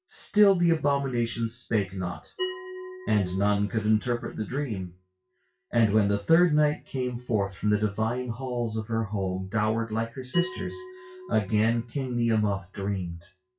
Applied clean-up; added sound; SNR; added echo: classical method WPE with log-MMSE.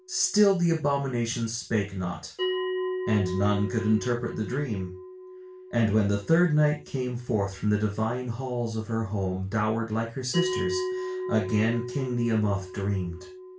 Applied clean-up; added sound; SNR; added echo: none; Bell; 9 dB; reverberation time 0.2 s.